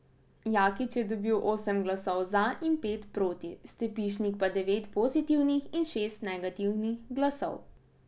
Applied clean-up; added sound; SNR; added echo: none; none; none; none.